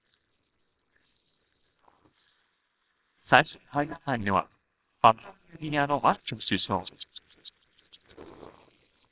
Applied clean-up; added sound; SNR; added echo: neural separator model SepFormer WHAMR!.